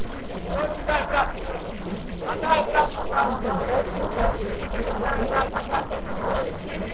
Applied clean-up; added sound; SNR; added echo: neural separator model SepFormer DNS4.